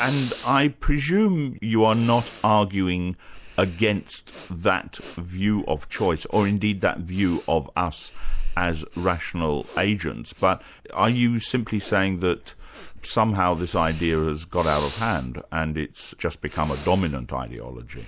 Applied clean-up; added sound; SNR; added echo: none; Breathing; 11 dB; none.